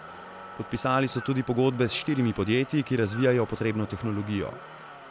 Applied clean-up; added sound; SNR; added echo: none; Cough + Motor vehicle (road); 16 dB; none.